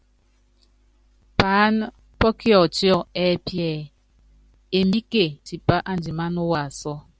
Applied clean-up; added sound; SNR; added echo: none; none; none; none.